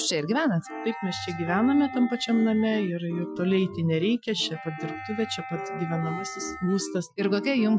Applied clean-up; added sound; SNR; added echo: classical method Wiener filter.